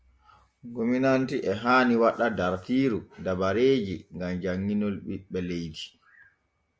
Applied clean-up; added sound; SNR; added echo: none; none; none; none.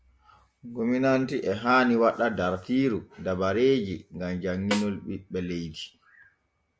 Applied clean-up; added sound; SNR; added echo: none; Snare drum; 10 dB; none.